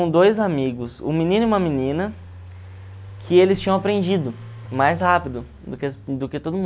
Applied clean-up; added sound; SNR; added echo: none; Engine; 18 dB; none.